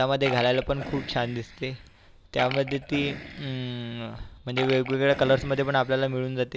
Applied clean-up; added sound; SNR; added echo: none; Burping, eructation; 12 dB; none.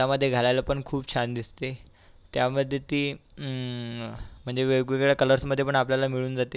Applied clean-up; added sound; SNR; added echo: none; none; none; none.